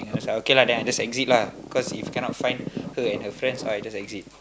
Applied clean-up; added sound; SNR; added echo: none; none; none; none.